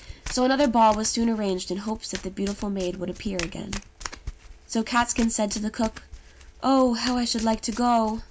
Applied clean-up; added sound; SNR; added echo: none; Domestic sounds, home sounds; 14 dB; none.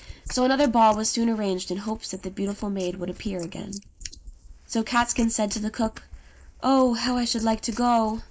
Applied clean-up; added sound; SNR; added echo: neural mask model Resemble Enhance denoiser.